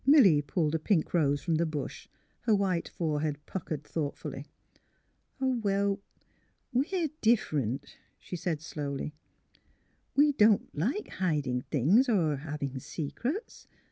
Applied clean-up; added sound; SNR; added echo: none; none; none; none.